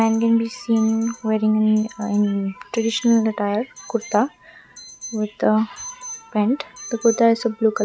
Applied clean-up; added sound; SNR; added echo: none; Alarm; 20 dB; none.